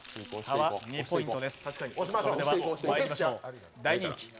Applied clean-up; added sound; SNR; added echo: none; Domestic sounds, home sounds; 19 dB; none.